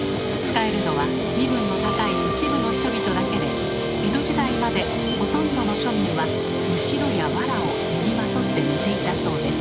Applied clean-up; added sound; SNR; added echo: none; Guitar; -1 dB; none.